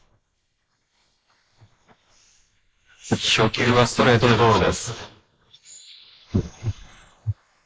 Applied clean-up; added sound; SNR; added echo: neural mask model Resemble Enhance denoiser.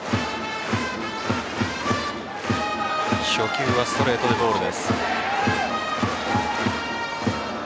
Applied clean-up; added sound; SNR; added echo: none; none; none; none.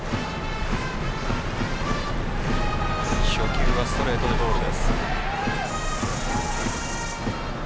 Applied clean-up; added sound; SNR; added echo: none; Bird vocalization, bird call, bird song; -3 dB; none.